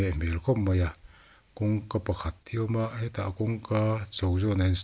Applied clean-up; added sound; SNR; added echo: none; none; none; none.